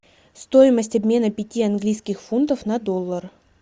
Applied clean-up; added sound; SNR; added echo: none; none; none; none.